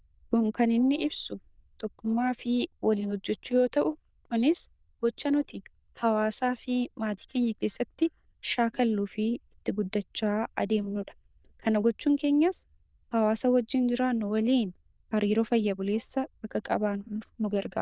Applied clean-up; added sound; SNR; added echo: neural diffusion model UNIVERSE++.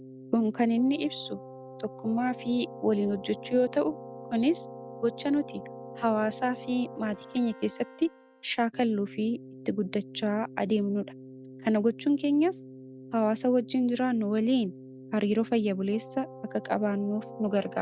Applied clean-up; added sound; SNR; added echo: none; Keyboard (musical); 15 dB; none.